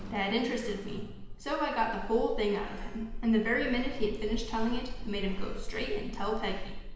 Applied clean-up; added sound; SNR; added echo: none; Sliding door; 4 dB; reverberation time 1.0 s.